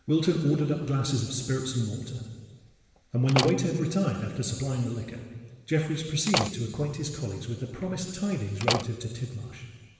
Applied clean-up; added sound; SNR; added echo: none; Slam; 4 dB; reverberation time 1.6 s.